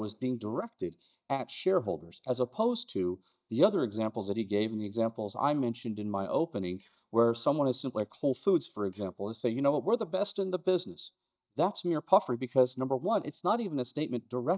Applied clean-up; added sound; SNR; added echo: neural mask model DeepFilterNet 3.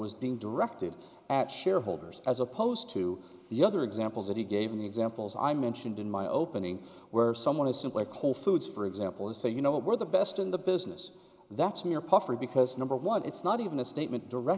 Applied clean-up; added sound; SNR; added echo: none; none; none; none.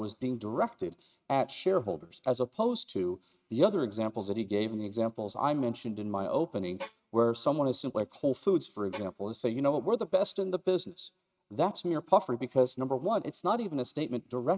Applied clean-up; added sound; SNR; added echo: neural mask model RNNoise.